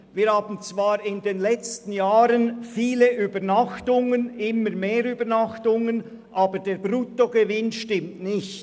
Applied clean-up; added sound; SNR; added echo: none; none; none; none.